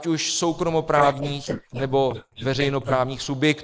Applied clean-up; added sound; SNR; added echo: neural mask model Resemble Enhance denoiser.